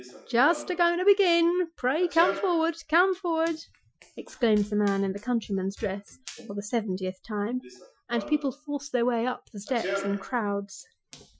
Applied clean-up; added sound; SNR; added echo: classical method Wiener filter.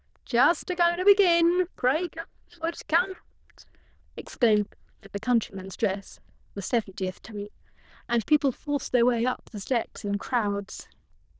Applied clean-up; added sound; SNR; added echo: neural diffusion model UNIVERSE++.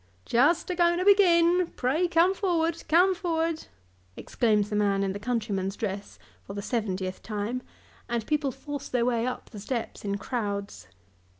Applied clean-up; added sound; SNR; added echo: none; none; none; none.